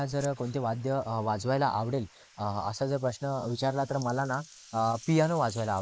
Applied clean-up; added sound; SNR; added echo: neural mask model Resemble Enhance denoiser.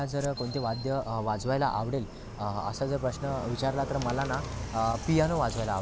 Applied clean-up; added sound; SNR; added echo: none; Coin (dropping); 20 dB; none.